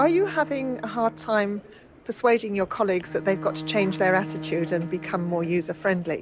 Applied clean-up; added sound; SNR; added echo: none; Bowed string instrument; 13 dB; none.